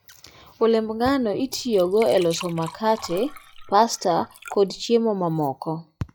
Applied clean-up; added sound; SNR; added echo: classical method log-MMSE.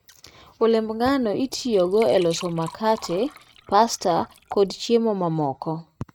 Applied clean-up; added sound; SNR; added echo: neural mask model RNNoise.